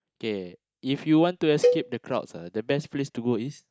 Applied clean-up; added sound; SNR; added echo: neural mask model DeepFilterNet 3.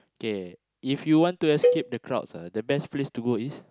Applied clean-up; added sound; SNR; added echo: none; Cowbell; 2 dB; none.